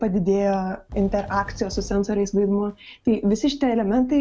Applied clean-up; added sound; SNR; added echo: none; Fireworks; 18 dB; none.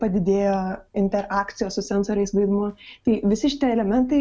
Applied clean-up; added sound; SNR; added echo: none; none; none; none.